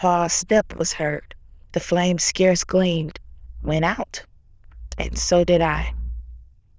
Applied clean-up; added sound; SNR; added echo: neural diffusion model UNIVERSE++.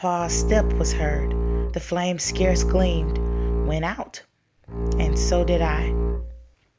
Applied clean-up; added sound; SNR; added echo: none; Bowed string instrument; -4 dB; none.